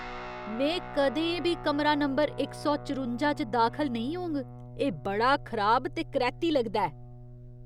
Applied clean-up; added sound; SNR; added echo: none; Guitar; 14 dB; none.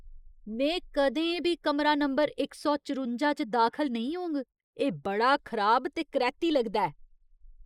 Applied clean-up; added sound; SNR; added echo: neural mask model Resemble Enhance denoiser.